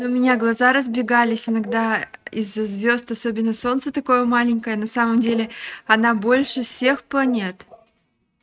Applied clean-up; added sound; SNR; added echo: neural mask model RNNoise.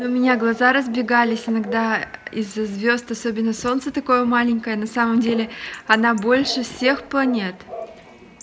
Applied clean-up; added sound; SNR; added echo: none; Bark / Chatter / Chirp, tweet / Livestock, farm animals, working animals; 17 dB; none.